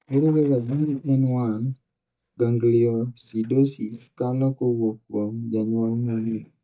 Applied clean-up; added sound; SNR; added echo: neural mask model DeepFilterNet 3.